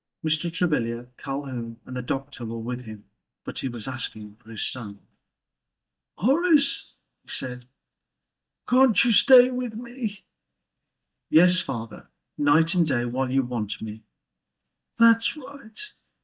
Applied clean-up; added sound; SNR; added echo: neural mask model DeepFilterNet 3.